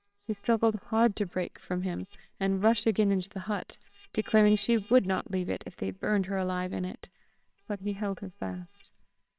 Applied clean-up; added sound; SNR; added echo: neural separator model SepFormer WHAMR!.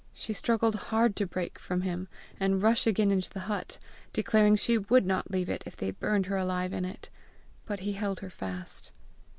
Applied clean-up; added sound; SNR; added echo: none; none; none; none.